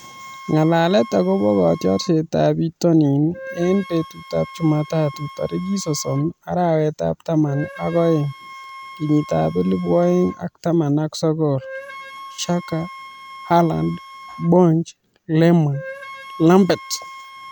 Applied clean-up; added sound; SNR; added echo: none; Wind instrument, woodwind instrument; 18 dB; none.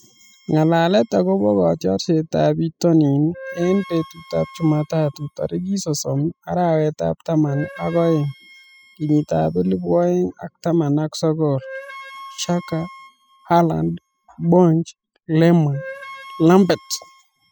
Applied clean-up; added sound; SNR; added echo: classical method spectral subtraction.